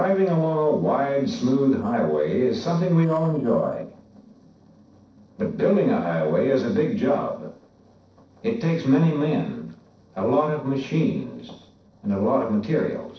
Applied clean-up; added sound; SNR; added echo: neural separator model SepFormer DNS4.